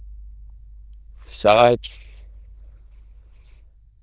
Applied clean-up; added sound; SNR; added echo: neural diffusion model UNIVERSE++.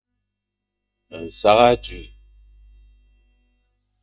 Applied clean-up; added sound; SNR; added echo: neural mask model DeepFilterNet 3.